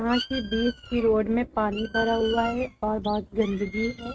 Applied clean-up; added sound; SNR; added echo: neural mask model RNNoise.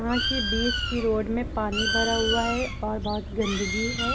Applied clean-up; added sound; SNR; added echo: none; Bird; 1 dB; none.